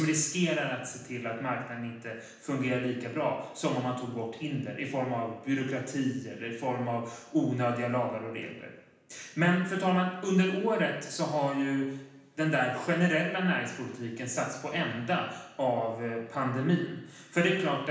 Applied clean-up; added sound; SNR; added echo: none; none; none; reverberation time 0.9 s.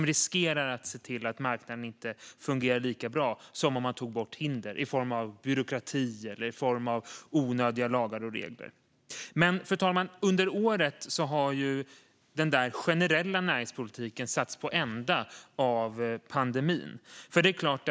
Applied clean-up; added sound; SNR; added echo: none; none; none; none.